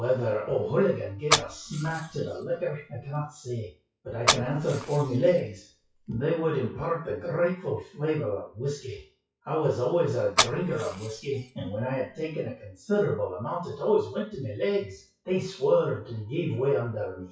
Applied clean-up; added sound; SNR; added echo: classical method WPE with log-MMSE.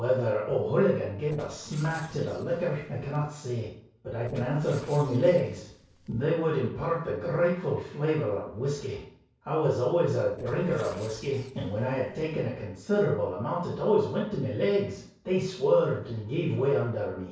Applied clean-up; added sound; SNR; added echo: neural separator model SepFormer DNS4.